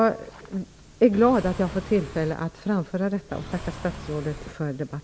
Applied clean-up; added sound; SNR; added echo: none; Engine / Car; 13 dB; none.